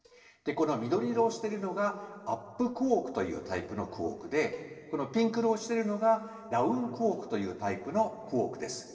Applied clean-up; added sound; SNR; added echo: neural separator model SepFormer DNS4.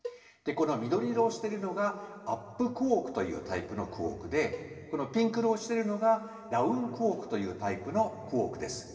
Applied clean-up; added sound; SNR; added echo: none; Cowbell; 17 dB; reverberation time 2.3 s.